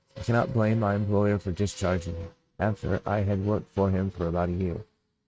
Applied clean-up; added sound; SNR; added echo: neural mask model RNNoise.